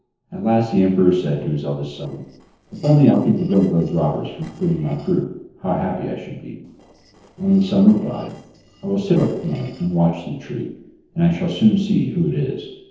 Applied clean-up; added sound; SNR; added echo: neural separator model SepFormer DNS4.